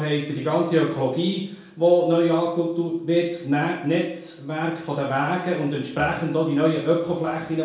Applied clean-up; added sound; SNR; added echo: none; none; none; reverberation time 0.6 s.